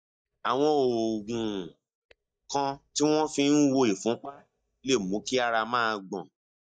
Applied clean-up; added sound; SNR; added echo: neural mask model DeepFilterNet 3.